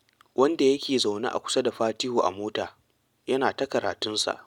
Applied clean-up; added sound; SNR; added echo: none; none; none; none.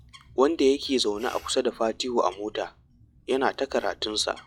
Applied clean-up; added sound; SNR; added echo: classical method log-MMSE.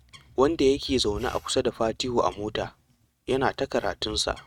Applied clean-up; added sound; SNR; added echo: neural mask model RNNoise.